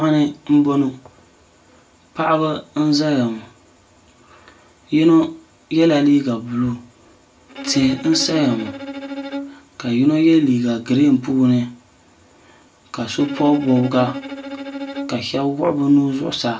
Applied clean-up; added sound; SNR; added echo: none; Bowed string instrument; 12 dB; reverberation time 0.2 s.